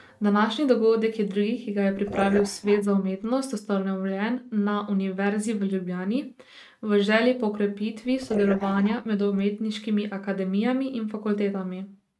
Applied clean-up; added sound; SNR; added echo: neural mask model RNNoise.